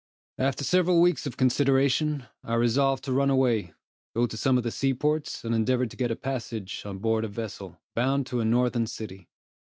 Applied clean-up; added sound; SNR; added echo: none; none; none; none.